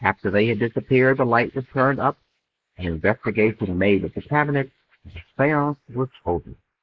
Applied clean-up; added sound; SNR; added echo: neural mask model Resemble Enhance denoiser.